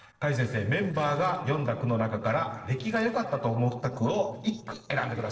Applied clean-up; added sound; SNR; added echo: neural separator model SepFormer DNS4.